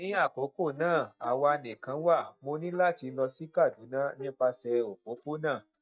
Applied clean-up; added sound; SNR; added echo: neural mask model DeepFilterNet 3.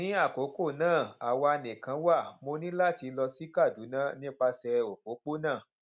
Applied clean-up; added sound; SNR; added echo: none; none; none; none.